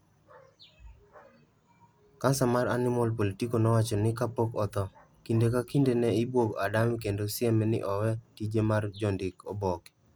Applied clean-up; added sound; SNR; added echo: none; none; none; none.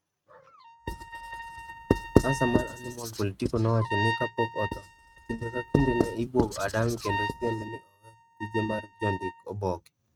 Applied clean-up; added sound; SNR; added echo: neural mask model RNNoise.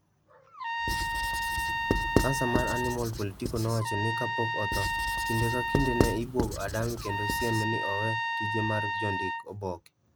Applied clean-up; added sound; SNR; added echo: none; Trumpet + Writing; -2 dB; none.